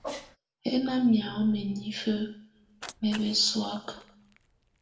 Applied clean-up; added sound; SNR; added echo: none; Cat; 18 dB; reverberation time 0.5 s.